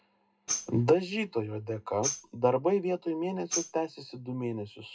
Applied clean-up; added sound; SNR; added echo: classical method WPE with log-MMSE.